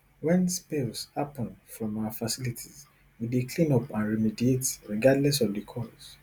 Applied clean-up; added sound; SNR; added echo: none; none; none; none.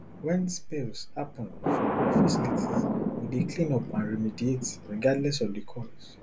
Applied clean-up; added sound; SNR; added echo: none; Thunder; -1 dB; none.